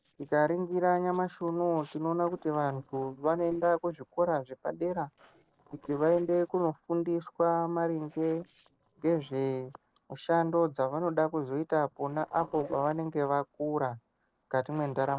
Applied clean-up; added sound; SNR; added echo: neural separator model SepFormer DNS4.